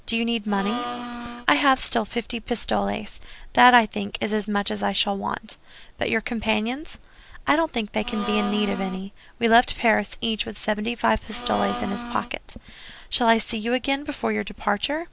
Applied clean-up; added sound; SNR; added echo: none; Domestic sounds, home sounds; 7 dB; none.